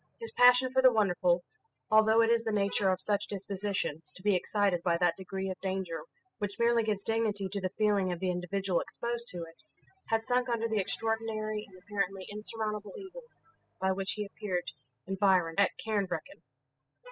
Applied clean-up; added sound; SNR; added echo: classical method spectral subtraction.